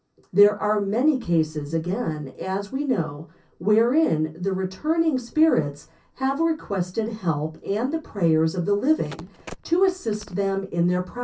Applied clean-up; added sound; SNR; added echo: none; Telephone; 19 dB; reverberation time 0.3 s.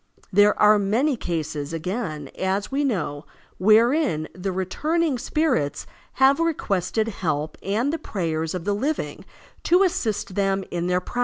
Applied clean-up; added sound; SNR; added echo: none; none; none; none.